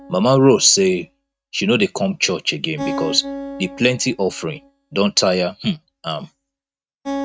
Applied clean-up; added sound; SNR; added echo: neural mask model RNNoise.